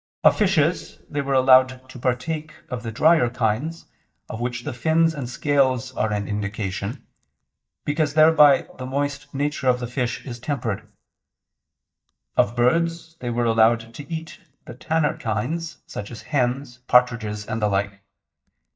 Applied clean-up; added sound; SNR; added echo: neural mask model DeepFilterNet 3.